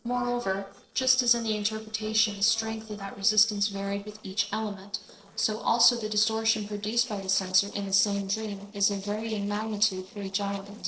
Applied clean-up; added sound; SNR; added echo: neural separator model SepFormer DNS4.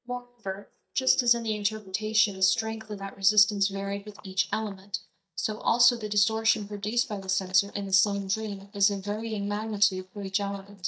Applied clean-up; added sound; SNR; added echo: neural mask model DeepFilterNet 3.